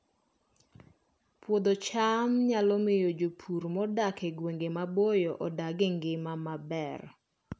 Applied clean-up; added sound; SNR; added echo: none; none; none; none.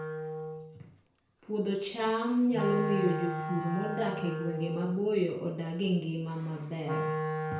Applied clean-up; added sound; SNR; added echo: none; Wind instrument, woodwind instrument; 5 dB; reverberation time 0.5 s.